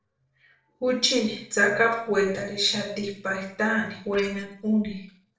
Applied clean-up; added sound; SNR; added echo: neural separator model SepFormer DNS4.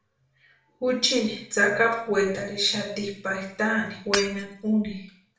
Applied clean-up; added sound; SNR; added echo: none; Shatter / Hammer; 8 dB; reverberation time 0.5 s.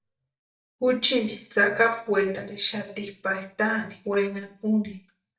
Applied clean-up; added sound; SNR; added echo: neural mask model DeepFilterNet 3.